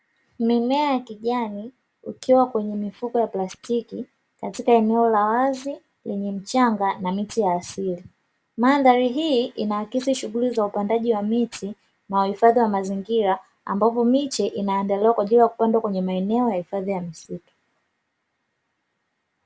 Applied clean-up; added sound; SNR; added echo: none; none; none; none.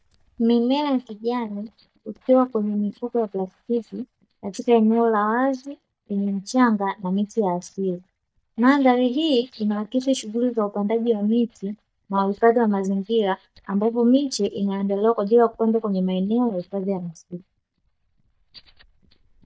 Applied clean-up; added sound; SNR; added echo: neural mask model DeepFilterNet 3.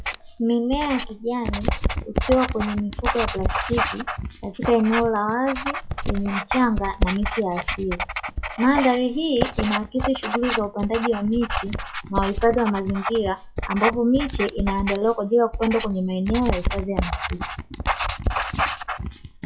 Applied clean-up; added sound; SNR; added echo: classical method WPE with log-MMSE.